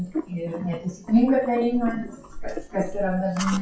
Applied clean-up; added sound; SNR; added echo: classical method WPE with log-MMSE.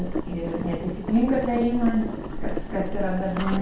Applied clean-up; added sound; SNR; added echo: none; Boiling; 3 dB; reverberation time 0.5 s.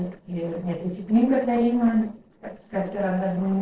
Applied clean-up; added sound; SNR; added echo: neural separator model SepFormer DNS4.